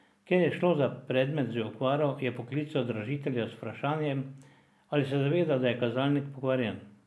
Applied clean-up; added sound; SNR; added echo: none; none; none; none.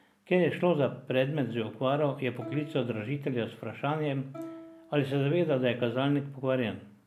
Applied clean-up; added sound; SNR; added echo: none; Plucked string instrument; 18 dB; none.